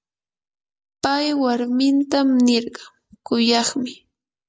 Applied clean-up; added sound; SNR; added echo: none; none; none; none.